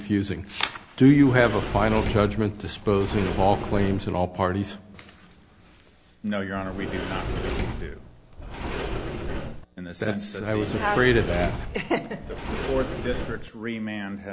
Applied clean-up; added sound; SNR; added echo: none; Sliding door; 5 dB; none.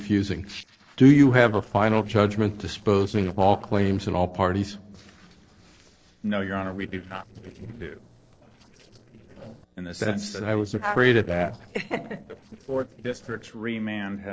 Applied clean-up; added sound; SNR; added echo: neural separator model SepFormer DNS4.